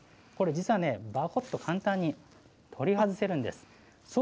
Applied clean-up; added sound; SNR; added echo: none; none; none; none.